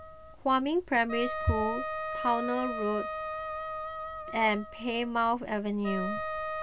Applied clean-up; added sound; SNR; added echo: none; Wind instrument, woodwind instrument; 5 dB; none.